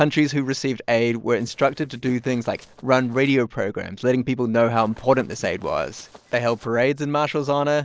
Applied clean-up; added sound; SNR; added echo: neural separator model SepFormer DNS4.